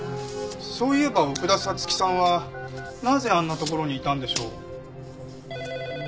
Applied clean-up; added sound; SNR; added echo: none; Telephone; 15 dB; none.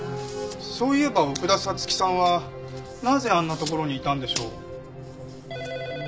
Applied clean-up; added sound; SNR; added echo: none; none; none; none.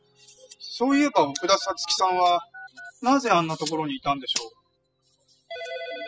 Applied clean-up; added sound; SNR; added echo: classical method spectral subtraction.